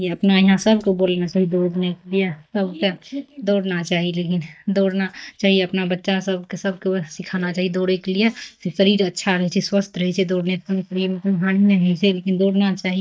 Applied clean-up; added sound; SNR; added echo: neural mask model DeepFilterNet 3.